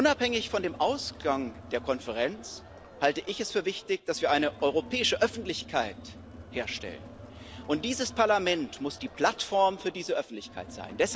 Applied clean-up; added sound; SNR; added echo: none; Crowd; 17 dB; none.